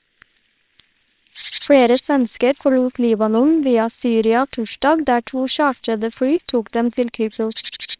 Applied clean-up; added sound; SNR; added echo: neural separator model SepFormer WHAMR!.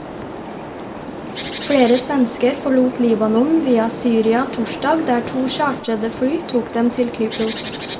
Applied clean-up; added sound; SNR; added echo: none; Bird; 10 dB; reverberation time 1.4 s.